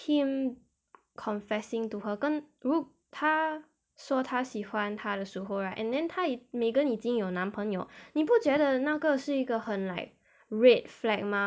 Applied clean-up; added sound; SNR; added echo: none; none; none; none.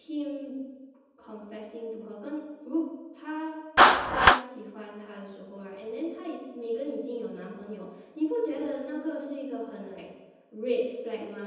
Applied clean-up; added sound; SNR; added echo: none; Clapping; -4 dB; reverberation time 1.1 s.